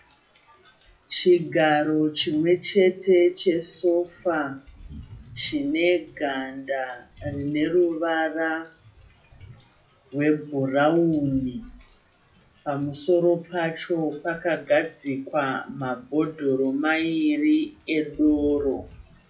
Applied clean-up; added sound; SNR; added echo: classical method WPE with log-MMSE.